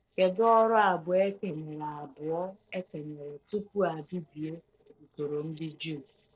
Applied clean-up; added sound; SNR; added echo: neural separator model SepFormer DNS4.